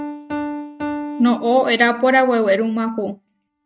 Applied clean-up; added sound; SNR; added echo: neural mask model RNNoise.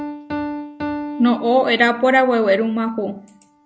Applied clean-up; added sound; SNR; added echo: none; Piano; 11 dB; none.